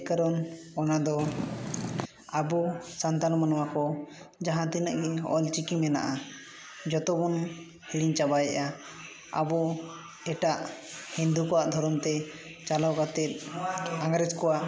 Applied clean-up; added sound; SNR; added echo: none; Purr; 5 dB; none.